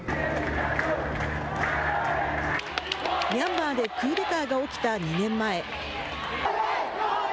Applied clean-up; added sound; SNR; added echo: none; none; none; none.